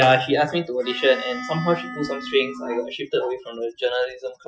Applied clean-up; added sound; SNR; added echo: classical method Wiener filter.